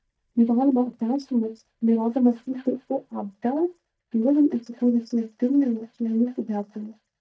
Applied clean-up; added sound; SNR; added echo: neural mask model DeepFilterNet 3.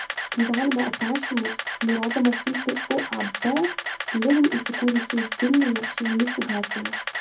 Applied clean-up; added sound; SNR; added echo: none; Camera; 5 dB; reverberation time 0.4 s.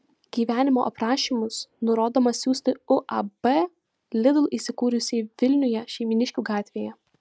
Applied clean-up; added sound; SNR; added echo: none; none; none; none.